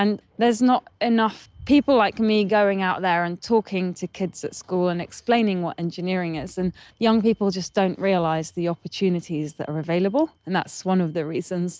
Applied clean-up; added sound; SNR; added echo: none; none; none; none.